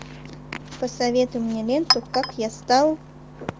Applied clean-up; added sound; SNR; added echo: none; Chink, clink; 8 dB; none.